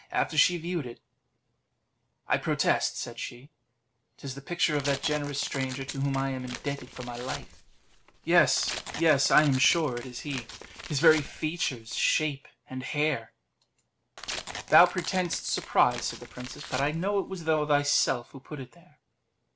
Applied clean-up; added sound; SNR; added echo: none; Tearing; 12 dB; none.